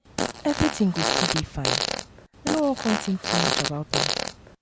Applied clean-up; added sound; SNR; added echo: none; Fart; 0 dB; none.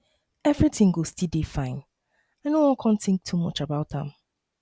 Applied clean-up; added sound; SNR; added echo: none; none; none; none.